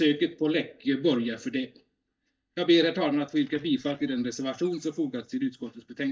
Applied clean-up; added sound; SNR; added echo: neural mask model DeepFilterNet 3.